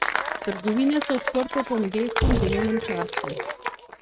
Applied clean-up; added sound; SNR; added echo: neural mask model RNNoise.